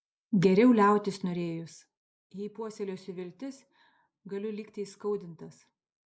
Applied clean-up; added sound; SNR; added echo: none; none; none; none.